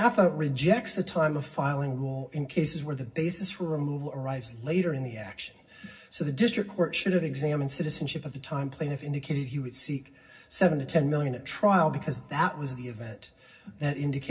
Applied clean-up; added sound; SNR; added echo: none; none; none; reverberation time 0.4 s.